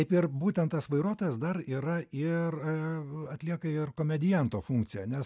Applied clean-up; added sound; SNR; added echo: none; none; none; none.